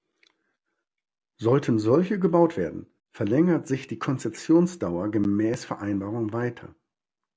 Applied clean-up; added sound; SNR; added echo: none; none; none; none.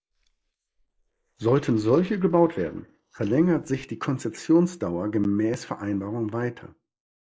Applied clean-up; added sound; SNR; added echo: neural mask model Resemble Enhance denoiser.